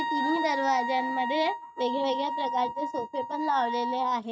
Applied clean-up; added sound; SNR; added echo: neural mask model RNNoise.